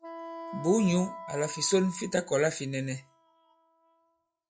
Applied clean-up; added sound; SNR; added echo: classical method log-MMSE.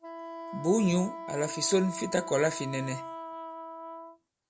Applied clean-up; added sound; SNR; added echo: none; Wind instrument, woodwind instrument; 10 dB; none.